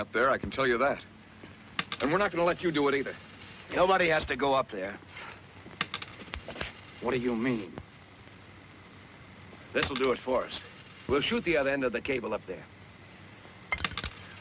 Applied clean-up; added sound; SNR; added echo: none; Coin (dropping); 14 dB; none.